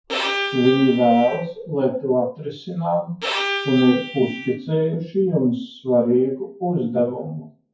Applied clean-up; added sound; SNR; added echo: classical method WPE with log-MMSE.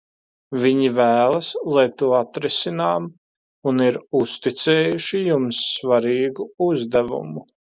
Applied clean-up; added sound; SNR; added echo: none; none; none; none.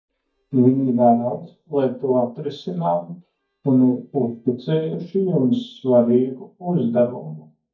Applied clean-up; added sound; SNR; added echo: neural mask model DeepFilterNet 3.